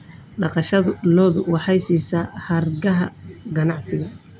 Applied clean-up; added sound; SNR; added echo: none; none; none; none.